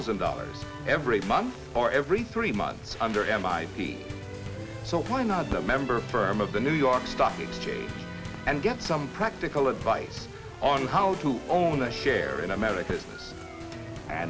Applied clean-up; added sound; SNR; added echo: none; Bass drum / Snare drum / Drum kit; 16 dB; none.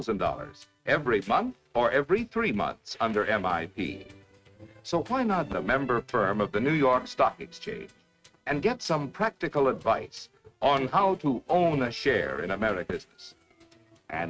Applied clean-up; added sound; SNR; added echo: neural mask model RNNoise.